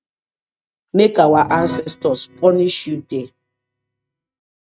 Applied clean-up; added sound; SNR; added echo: neural mask model RNNoise.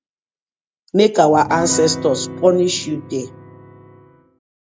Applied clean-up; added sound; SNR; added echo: none; Piano; 11 dB; none.